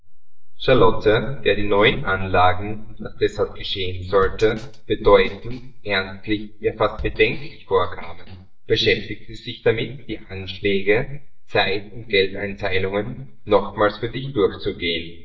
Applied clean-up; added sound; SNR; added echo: neural mask model DeepFilterNet 3.